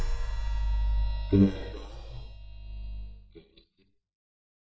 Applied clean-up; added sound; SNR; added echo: neural mask model DeepFilterNet 3.